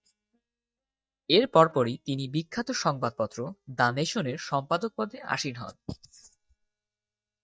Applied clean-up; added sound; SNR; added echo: neural mask model DeepFilterNet 3.